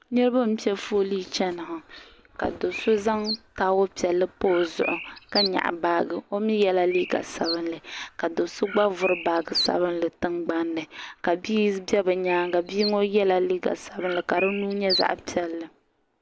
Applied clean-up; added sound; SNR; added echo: none; Bird; 10 dB; none.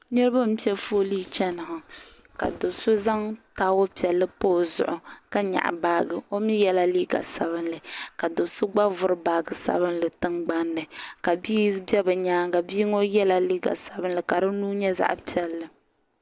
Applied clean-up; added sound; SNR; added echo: none; none; none; none.